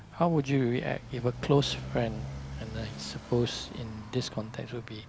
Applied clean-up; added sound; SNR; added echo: none; Motorcycle; 11 dB; none.